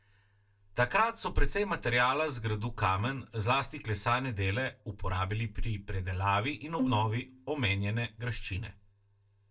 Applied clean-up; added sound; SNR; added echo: neural separator model SepFormer DNS4.